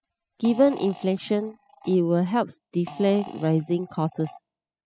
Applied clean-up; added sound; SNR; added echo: classical method spectral subtraction.